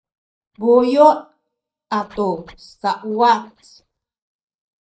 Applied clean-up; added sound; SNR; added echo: neural mask model DeepFilterNet 3.